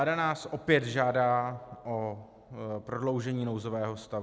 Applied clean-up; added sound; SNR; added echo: none; none; none; none.